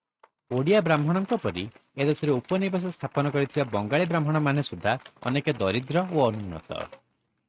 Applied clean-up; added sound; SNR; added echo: neural mask model RNNoise.